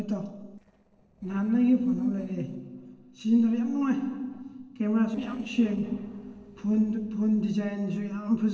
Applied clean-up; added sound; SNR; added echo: neural separator model SepFormer DNS4.